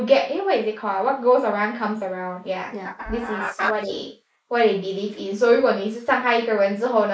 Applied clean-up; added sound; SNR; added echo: neural mask model Resemble Enhance denoiser.